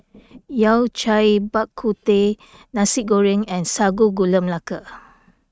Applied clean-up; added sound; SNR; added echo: neural mask model RNNoise.